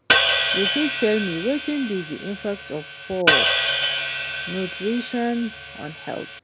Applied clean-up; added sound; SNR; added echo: none; Hi-hat; -2 dB; none.